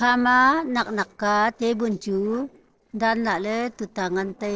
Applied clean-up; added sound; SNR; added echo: neural separator model SepFormer DNS4.